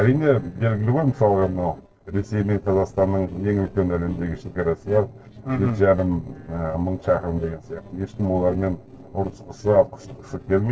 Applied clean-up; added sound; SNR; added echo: neural separator model SepFormer DNS4.